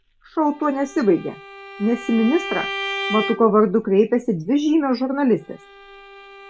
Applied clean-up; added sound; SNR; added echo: none; Bowed string instrument; 12 dB; none.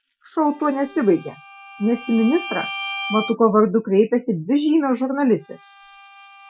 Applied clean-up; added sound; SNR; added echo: classical method Wiener filter.